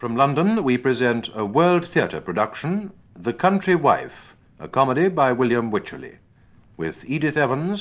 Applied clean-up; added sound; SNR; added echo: none; none; none; none.